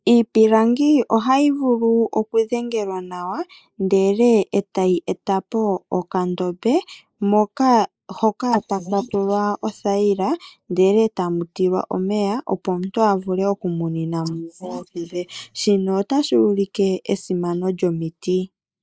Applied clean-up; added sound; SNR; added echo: neural mask model Resemble Enhance denoiser.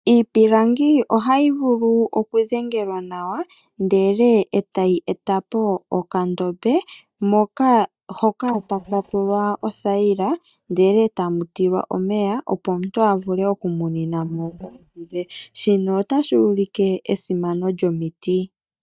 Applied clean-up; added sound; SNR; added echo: neural mask model DeepFilterNet 3.